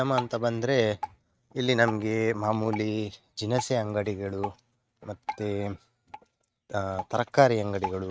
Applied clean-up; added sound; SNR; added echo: neural mask model RNNoise.